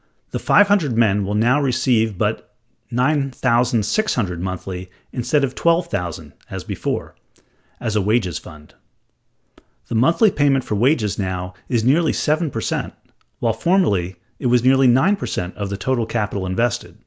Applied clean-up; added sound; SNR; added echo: none; none; none; none.